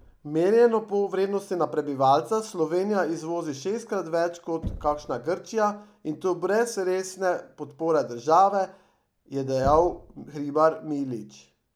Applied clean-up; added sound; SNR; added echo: none; Knock; 20 dB; none.